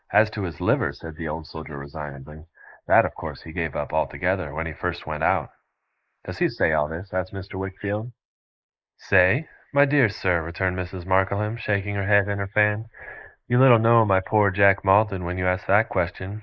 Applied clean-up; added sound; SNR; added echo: neural mask model Resemble Enhance denoiser.